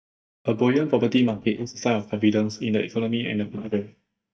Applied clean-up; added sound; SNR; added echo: neural mask model DeepFilterNet 3.